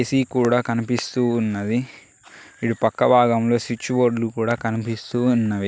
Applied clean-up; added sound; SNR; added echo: none; none; none; none.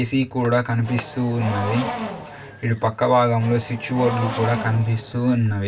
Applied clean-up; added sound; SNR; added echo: none; Race car, auto racing / Accelerating, revving, vroom; 10 dB; reverberation time 0.2 s.